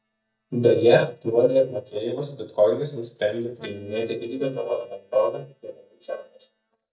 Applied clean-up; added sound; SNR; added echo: neural mask model DeepFilterNet 3.